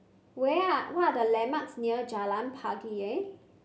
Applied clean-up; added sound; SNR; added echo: none; none; none; none.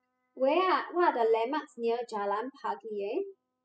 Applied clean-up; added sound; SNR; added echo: classical method spectral subtraction.